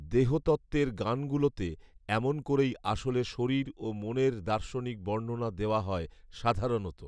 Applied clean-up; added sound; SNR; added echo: none; none; none; none.